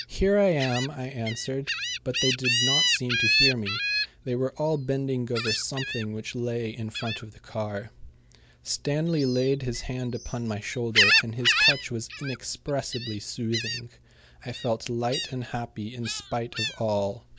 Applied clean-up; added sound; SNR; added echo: none; Gull, seagull; 1 dB; none.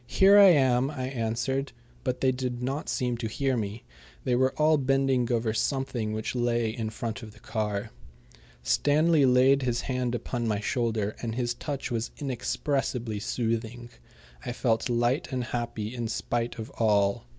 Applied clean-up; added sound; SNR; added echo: none; none; none; none.